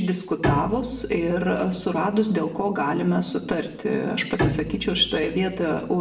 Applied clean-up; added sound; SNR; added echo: none; Bowed string instrument; 9 dB; reverberation time 0.7 s.